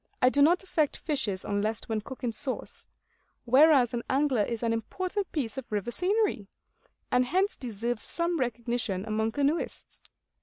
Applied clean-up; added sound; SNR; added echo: none; none; none; none.